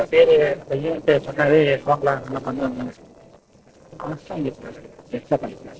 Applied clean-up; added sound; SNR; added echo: neural separator model SepFormer DNS4.